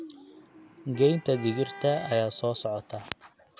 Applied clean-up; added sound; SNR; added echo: none; Traffic noise, roadway noise / Vehicle horn, car horn, honking; 18 dB; none.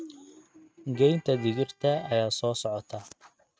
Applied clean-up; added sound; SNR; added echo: neural mask model RNNoise.